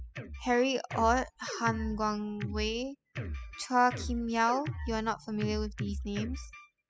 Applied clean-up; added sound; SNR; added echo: classical method spectral subtraction.